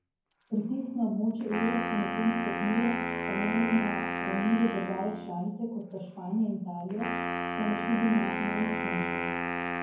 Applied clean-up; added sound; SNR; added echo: none; Wind instrument, woodwind instrument; 3 dB; reverberation time 0.9 s.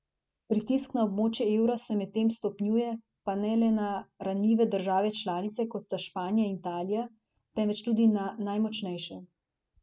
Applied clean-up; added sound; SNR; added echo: none; none; none; none.